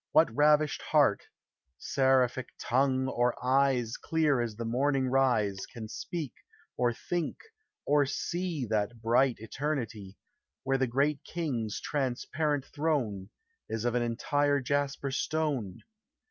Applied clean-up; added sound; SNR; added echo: none; none; none; none.